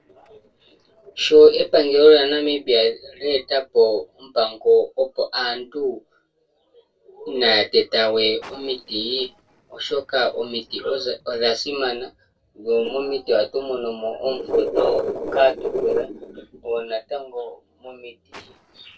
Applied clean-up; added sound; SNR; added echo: neural separator model SepFormer DNS4.